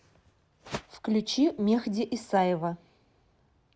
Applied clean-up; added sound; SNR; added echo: none; none; none; none.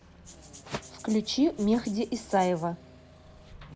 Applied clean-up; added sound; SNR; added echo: none; Engine / Mechanisms + Rattle (instrument); 19 dB; none.